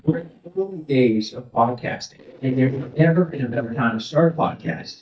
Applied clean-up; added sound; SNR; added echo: neural mask model DeepFilterNet 3.